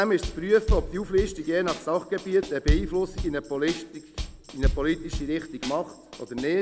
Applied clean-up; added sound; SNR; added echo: none; Drum kit; 4 dB; none.